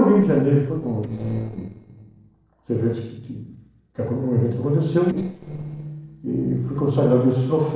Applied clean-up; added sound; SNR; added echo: neural separator model SepFormer DNS4.